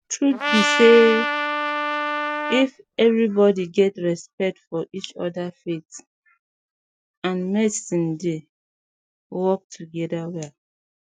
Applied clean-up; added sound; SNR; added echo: none; Trumpet; 1 dB; none.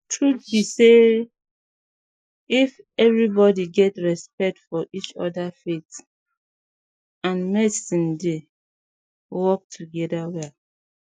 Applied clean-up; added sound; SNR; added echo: neural mask model Resemble Enhance denoiser.